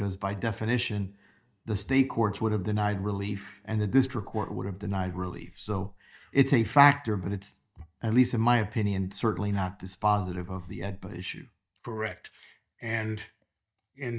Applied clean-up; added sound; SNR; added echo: neural mask model DeepFilterNet 3.